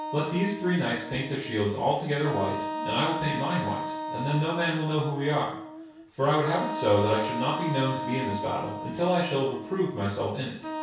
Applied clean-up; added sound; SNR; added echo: none; Wind instrument, woodwind instrument; 7 dB; reverberation time 0.6 s.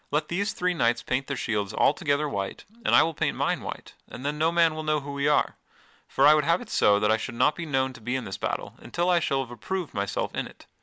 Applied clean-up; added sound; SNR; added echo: none; none; none; none.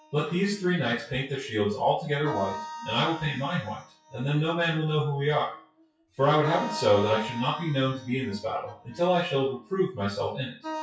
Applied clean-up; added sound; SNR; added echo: classical method WPE with log-MMSE.